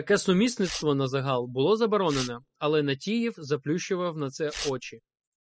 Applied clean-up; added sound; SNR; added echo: classical method spectral subtraction.